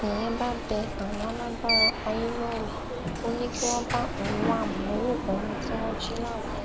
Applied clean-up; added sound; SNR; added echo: none; Alarm; 0 dB; none.